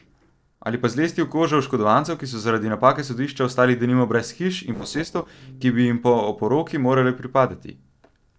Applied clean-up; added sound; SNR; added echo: neural separator model SepFormer DNS4.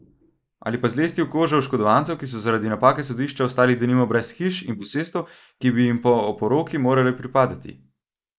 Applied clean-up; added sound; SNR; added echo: neural mask model Resemble Enhance denoiser.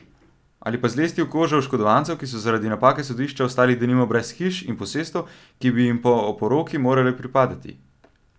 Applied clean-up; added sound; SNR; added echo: none; none; none; none.